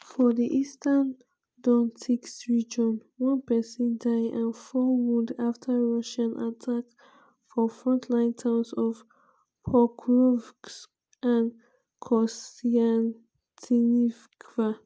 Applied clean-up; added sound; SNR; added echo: none; none; none; none.